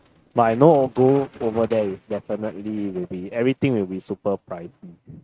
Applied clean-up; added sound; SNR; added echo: neural mask model RNNoise.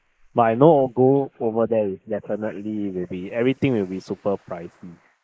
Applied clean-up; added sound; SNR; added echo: neural mask model Resemble Enhance denoiser.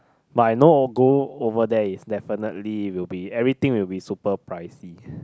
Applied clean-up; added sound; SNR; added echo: none; none; none; none.